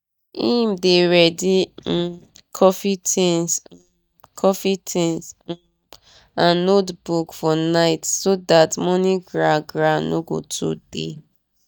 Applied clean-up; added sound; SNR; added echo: neural mask model DeepFilterNet 3.